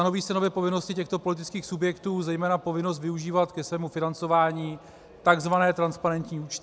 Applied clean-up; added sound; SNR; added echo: none; none; none; none.